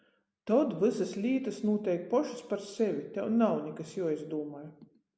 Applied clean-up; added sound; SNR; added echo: none; none; none; none.